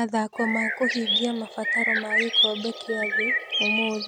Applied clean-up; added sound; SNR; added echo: none; Bird; -3 dB; none.